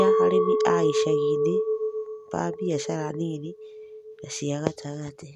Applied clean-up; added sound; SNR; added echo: none; Chink, clink; -4 dB; none.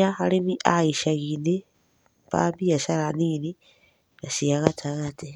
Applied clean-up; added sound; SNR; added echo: none; none; none; none.